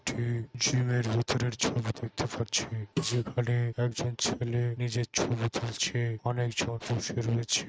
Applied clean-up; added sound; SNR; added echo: neural mask model RNNoise.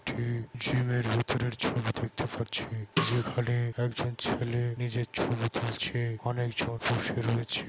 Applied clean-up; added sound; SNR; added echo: none; Snare drum; 6 dB; none.